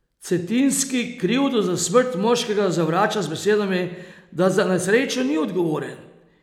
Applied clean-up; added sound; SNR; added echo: none; none; none; none.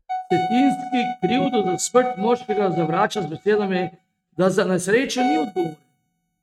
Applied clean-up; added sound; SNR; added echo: neural mask model RNNoise.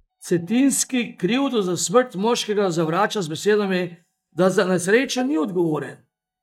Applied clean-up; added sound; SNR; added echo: neural mask model DeepFilterNet 3.